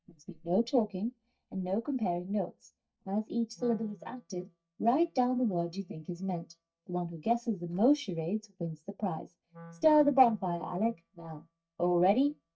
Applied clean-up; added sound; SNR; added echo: neural mask model DeepFilterNet 3.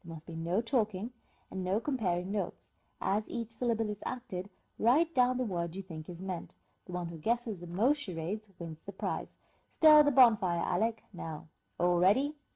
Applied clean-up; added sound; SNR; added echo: none; none; none; none.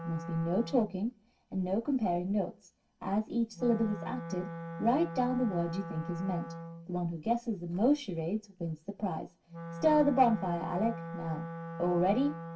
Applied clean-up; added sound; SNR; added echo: none; Wind instrument, woodwind instrument; 11 dB; reverberation time 0.2 s.